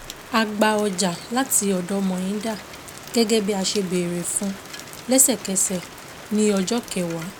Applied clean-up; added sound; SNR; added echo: none; Rain; 15 dB; none.